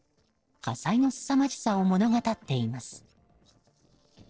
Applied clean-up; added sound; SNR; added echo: neural separator model SepFormer DNS4.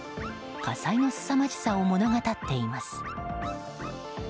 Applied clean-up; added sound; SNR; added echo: none; Dog; 16 dB; none.